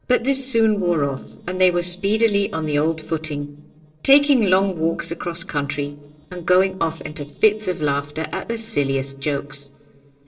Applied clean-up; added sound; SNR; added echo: neural separator model SepFormer DNS4.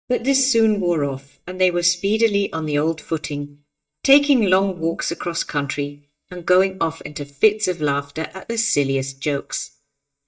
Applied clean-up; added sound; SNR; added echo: neural mask model DeepFilterNet 3.